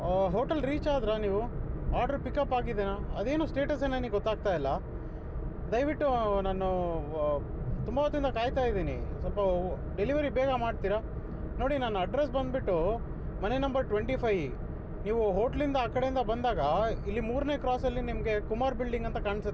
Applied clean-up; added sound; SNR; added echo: none; none; none; none.